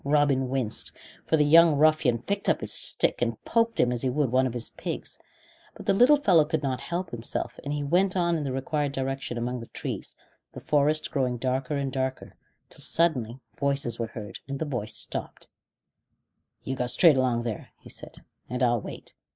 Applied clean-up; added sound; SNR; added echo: neural mask model Resemble Enhance denoiser.